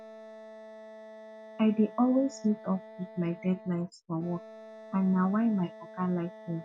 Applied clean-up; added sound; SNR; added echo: none; Wind instrument, woodwind instrument; 17 dB; none.